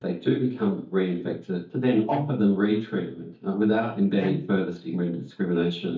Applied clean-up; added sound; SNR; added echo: neural mask model DeepFilterNet 3.